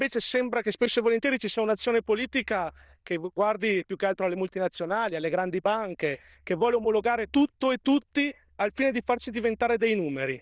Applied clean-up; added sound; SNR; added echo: neural diffusion model UNIVERSE++.